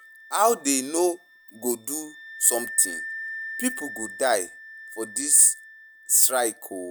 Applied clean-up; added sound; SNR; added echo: none; Wind instrument, woodwind instrument; 15 dB; none.